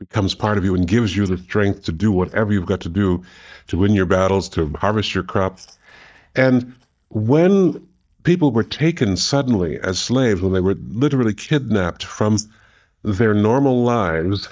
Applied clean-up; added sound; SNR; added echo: neural mask model DeepFilterNet 3.